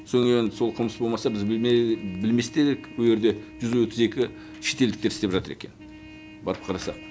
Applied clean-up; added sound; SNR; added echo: none; Trumpet; 19 dB; none.